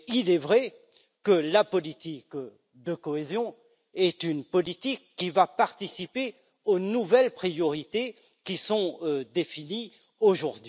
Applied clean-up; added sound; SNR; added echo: none; none; none; none.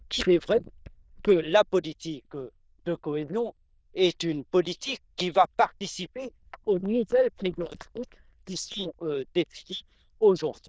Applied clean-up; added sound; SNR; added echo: neural diffusion model UNIVERSE++.